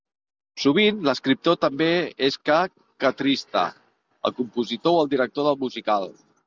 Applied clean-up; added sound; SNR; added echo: none; none; none; none.